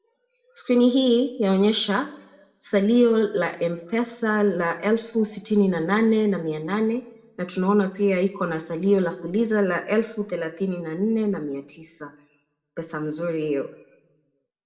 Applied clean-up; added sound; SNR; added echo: none; none; none; reverberation time 0.6 s.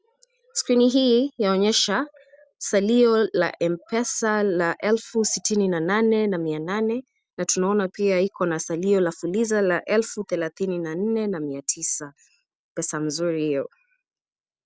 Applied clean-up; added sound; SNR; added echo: none; none; none; none.